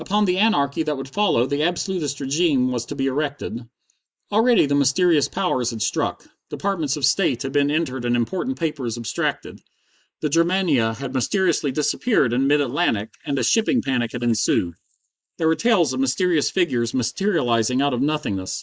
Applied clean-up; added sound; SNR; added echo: neural mask model Resemble Enhance denoiser.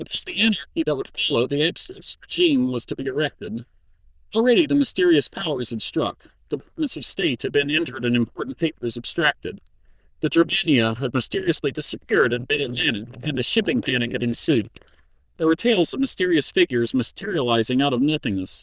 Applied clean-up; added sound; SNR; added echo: neural diffusion model UNIVERSE++.